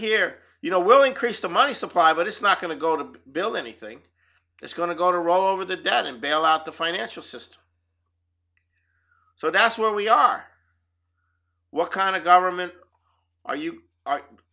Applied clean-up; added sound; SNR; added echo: none; none; none; none.